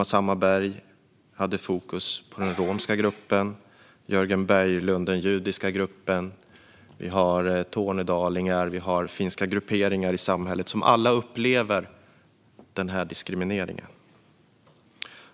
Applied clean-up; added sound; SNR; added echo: none; none; none; none.